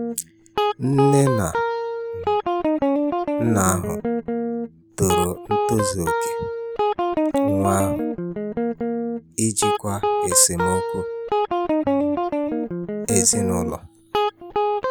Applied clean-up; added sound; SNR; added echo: none; Guitar; -2 dB; none.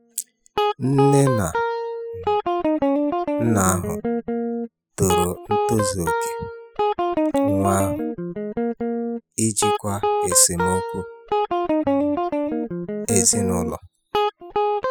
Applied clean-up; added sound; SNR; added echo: classical method spectral subtraction.